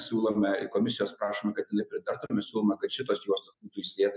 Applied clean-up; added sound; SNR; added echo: none; none; none; none.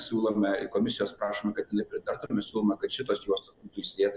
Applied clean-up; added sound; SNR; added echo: neural separator model SepFormer DNS4.